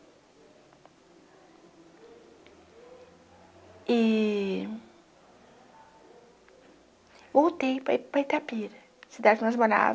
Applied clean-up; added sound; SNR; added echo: none; none; none; none.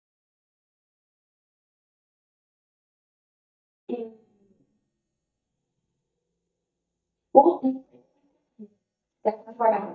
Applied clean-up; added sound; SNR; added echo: neural mask model DeepFilterNet 3.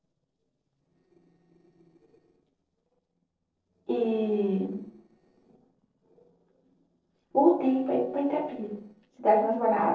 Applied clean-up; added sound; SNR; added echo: neural separator model SepFormer DNS4.